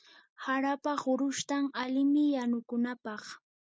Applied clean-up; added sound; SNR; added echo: none; none; none; none.